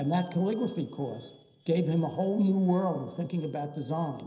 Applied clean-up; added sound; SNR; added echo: neural separator model SepFormer DNS4.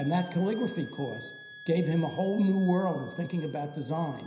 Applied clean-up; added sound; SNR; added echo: none; Wind instrument, woodwind instrument; 19 dB; reverberation time 0.9 s.